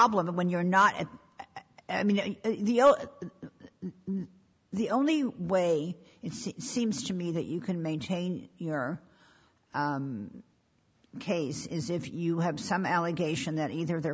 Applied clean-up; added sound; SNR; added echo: none; none; none; none.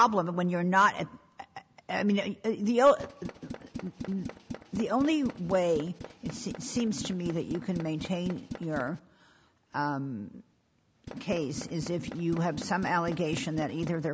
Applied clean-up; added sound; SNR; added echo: none; Tools; 12 dB; none.